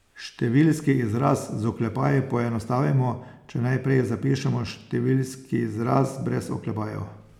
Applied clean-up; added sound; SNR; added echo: none; none; none; none.